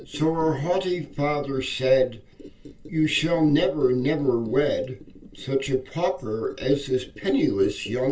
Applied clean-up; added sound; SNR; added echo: none; Squeak; 18 dB; reverberation time 0.2 s.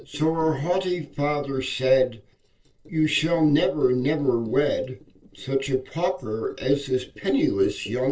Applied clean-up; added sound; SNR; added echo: neural separator model SepFormer DNS4.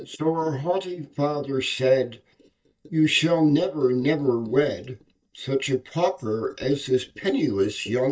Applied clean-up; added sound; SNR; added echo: neural mask model DeepFilterNet 3.